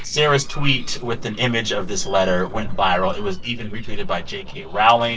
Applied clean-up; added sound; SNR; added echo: neural separator model SepFormer DNS4.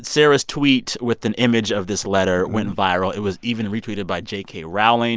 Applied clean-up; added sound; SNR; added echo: none; none; none; none.